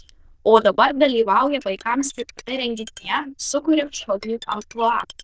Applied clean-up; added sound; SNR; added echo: neural diffusion model UNIVERSE++.